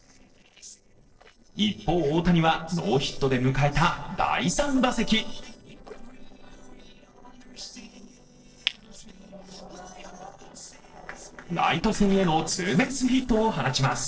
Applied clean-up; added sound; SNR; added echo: neural separator model SepFormer DNS4.